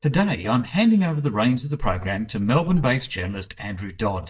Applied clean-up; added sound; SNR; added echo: neural mask model DeepFilterNet 3.